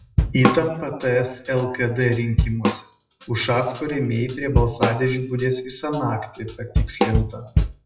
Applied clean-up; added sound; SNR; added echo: classical method WPE with log-MMSE.